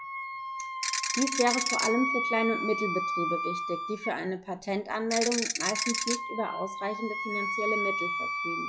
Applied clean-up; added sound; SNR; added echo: classical method log-MMSE.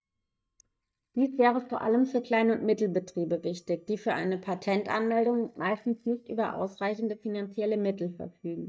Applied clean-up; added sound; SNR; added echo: neural mask model DeepFilterNet 3.